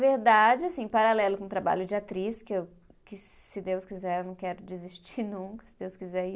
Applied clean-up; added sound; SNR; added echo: none; none; none; none.